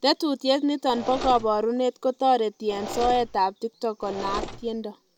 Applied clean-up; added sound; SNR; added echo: none; Mechanisms; 11 dB; none.